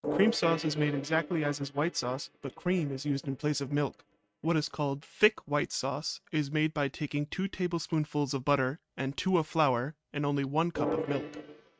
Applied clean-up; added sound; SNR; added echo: neural mask model RNNoise.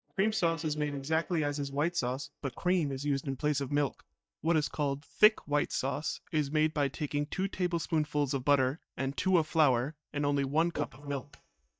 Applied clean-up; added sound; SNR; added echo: neural mask model DeepFilterNet 3.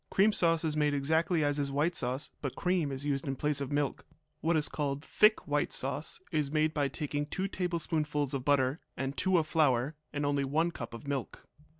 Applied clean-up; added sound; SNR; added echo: none; none; none; none.